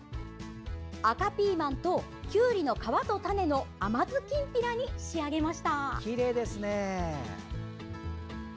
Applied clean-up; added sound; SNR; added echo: none; none; none; none.